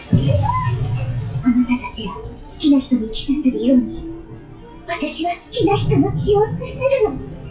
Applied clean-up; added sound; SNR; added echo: classical method WPE with log-MMSE.